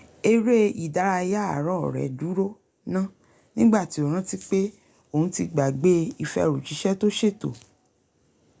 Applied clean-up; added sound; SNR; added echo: none; none; none; none.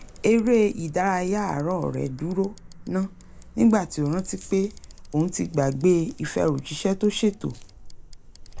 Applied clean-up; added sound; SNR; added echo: none; Bicycle; 18 dB; none.